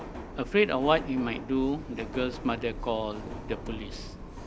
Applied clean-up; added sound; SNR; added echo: none; Subway, metro, underground; 9 dB; none.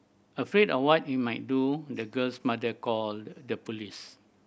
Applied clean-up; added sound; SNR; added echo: none; none; none; none.